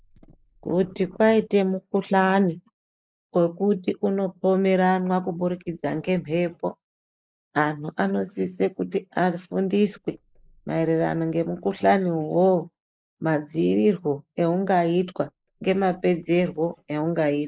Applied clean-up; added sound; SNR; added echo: neural mask model Resemble Enhance denoiser.